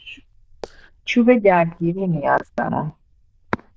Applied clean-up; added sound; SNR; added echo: neural diffusion model UNIVERSE++.